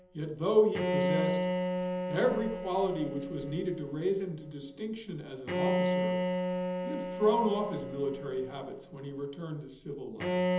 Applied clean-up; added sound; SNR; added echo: none; Bowed string instrument; 1 dB; reverberation time 1.2 s.